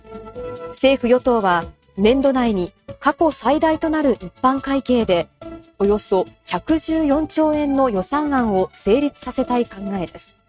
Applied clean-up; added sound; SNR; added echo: neural mask model RNNoise.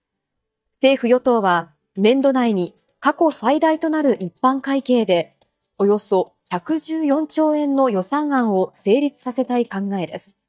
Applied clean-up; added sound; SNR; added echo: neural mask model DeepFilterNet 3.